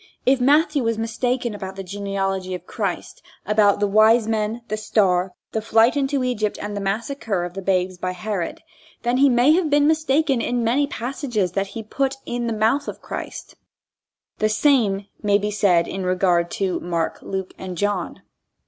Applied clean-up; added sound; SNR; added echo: none; none; none; none.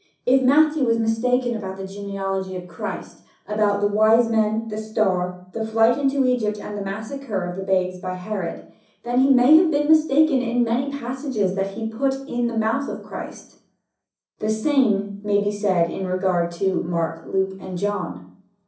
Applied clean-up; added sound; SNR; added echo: none; none; none; reverberation time 0.6 s.